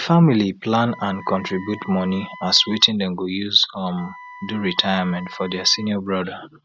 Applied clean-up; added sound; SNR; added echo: none; Wind instrument, woodwind instrument; 19 dB; none.